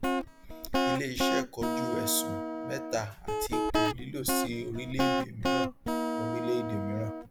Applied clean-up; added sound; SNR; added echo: none; Guitar; -5 dB; none.